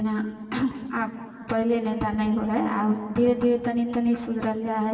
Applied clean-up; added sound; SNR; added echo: none; none; none; reverberation time 2.3 s.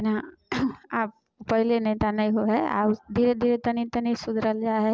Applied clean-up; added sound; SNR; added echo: none; none; none; none.